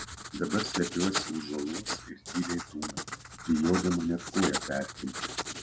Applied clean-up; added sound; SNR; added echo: none; Writing; 5 dB; none.